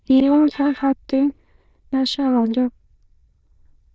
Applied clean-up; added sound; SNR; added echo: neural diffusion model UNIVERSE++.